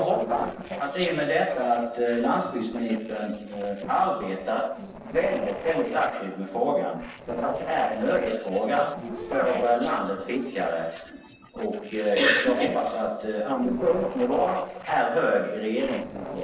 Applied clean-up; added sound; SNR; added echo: neural separator model SepFormer DNS4.